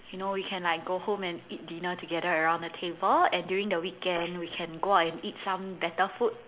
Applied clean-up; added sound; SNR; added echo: neural mask model Resemble Enhance denoiser.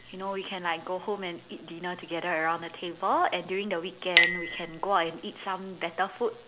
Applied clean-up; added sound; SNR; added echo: none; Chink, clink; 3 dB; none.